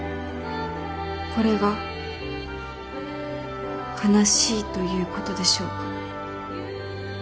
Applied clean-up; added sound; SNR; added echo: none; Wind instrument, woodwind instrument; 15 dB; none.